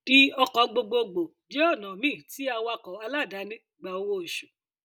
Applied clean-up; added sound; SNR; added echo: none; none; none; none.